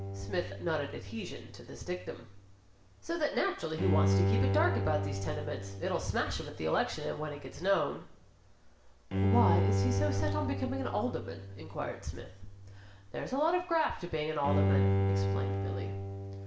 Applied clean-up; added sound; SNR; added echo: none; Bowed string instrument; -1 dB; reverberation time 0.6 s.